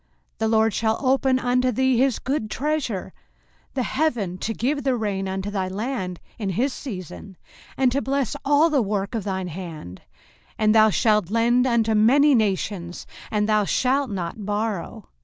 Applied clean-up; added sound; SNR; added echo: none; none; none; none.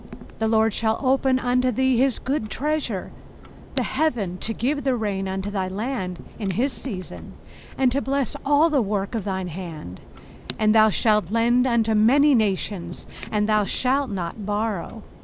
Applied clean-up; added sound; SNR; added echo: none; Clock; 17 dB; none.